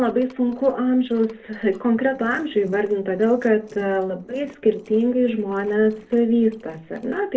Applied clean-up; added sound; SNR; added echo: neural separator model SepFormer DNS4.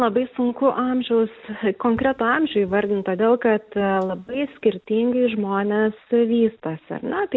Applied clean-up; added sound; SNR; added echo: none; none; none; none.